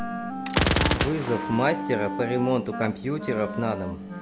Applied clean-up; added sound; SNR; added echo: none; Gunshot, gunfire + Wind instrument, woodwind instrument; 1 dB; none.